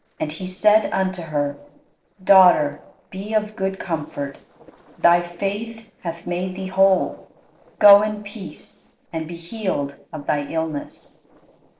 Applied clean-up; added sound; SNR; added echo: neural separator model SepFormer DNS4.